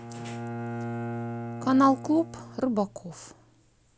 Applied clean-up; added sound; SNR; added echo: none; Bowed string instrument; 8 dB; none.